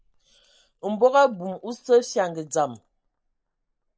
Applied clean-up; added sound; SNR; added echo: neural mask model Resemble Enhance denoiser.